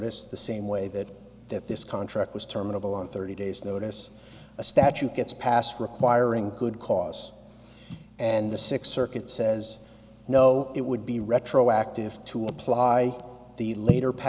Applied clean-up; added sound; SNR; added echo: none; none; none; none.